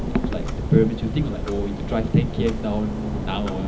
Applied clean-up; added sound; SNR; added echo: none; Clock; 3 dB; reverberation time 0.4 s.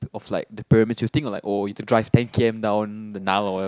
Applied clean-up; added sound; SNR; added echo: none; none; none; none.